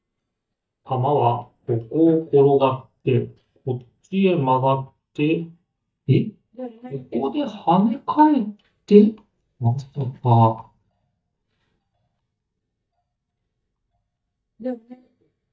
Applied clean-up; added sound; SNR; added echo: neural mask model DeepFilterNet 3.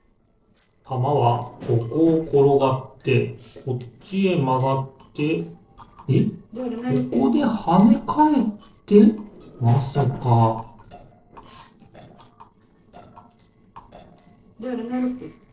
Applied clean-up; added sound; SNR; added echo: neural separator model SepFormer DNS4.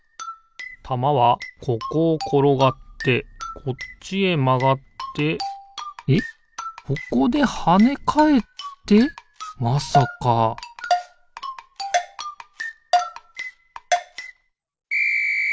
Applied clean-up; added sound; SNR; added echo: none; none; none; none.